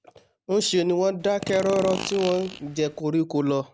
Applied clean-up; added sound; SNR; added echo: none; Fart; 10 dB; none.